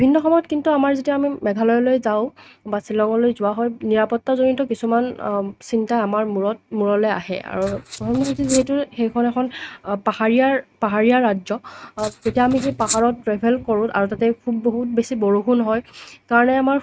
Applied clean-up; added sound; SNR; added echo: neural mask model RNNoise.